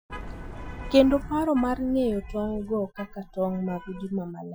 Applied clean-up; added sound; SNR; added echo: classical method Wiener filter.